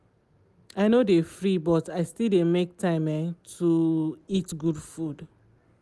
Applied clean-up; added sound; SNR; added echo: none; none; none; none.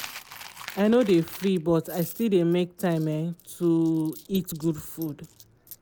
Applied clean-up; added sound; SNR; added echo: none; Coin (dropping); 19 dB; none.